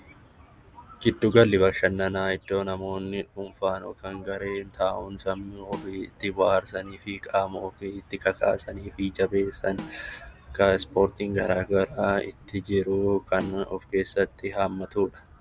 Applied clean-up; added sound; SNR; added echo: none; Snare drum; 16 dB; none.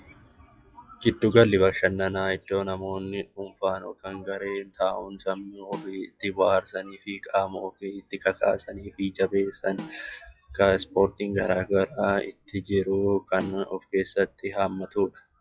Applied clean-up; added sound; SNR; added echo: classical method log-MMSE.